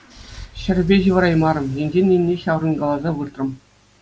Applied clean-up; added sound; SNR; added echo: none; Engine / Car; 18 dB; none.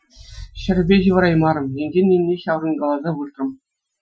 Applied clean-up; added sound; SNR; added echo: classical method Wiener filter.